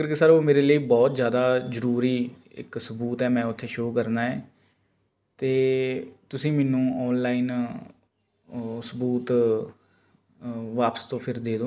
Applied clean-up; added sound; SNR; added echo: none; none; none; none.